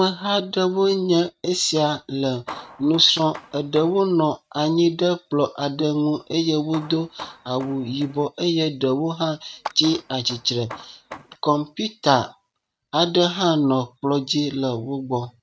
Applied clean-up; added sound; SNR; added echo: neural mask model RNNoise.